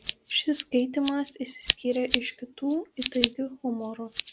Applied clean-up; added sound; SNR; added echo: none; Scissors; 5 dB; none.